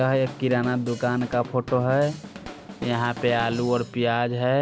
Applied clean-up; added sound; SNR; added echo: none; Drum kit; 15 dB; none.